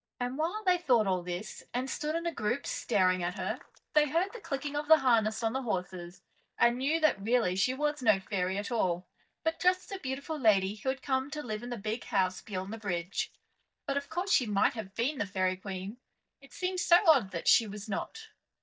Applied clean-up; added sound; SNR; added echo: neural mask model DeepFilterNet 3.